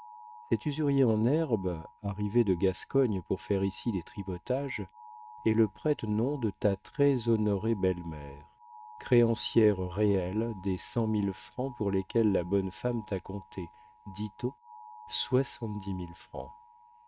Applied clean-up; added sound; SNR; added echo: neural mask model RNNoise.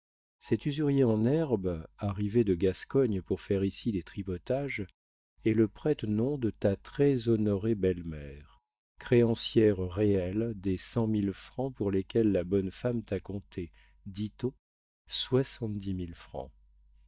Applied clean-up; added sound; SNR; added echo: neural mask model DeepFilterNet 3.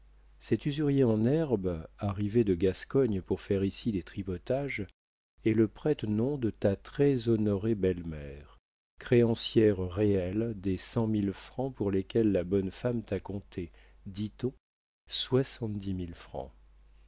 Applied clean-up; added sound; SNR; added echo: none; none; none; none.